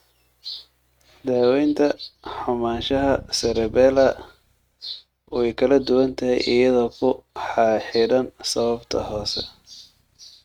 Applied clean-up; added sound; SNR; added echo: neural mask model RNNoise.